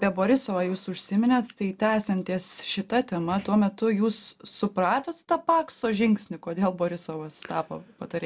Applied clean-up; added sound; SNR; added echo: none; none; none; none.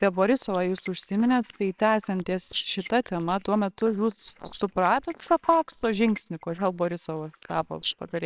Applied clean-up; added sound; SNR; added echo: neural separator model SepFormer WHAMR!.